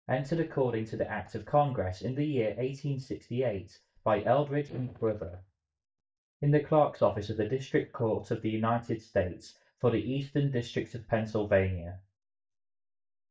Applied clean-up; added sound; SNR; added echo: neural mask model DeepFilterNet 3.